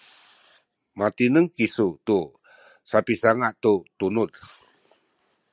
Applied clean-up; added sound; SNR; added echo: none; none; none; none.